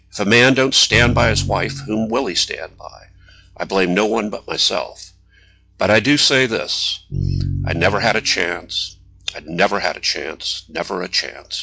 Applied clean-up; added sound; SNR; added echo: classical method log-MMSE.